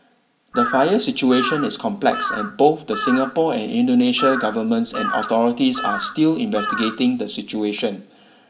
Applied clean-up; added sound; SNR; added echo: none; Bird vocalization, bird call, bird song / Crow; 8 dB; reverberation time 0.4 s.